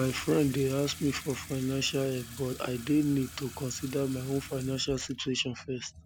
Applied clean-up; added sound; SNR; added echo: none; Sink (filling or washing) / Water tap, faucet; 15 dB; none.